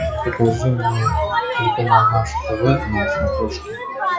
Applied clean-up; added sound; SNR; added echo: classical method log-MMSE.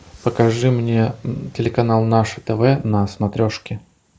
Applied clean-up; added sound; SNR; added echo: none; none; none; none.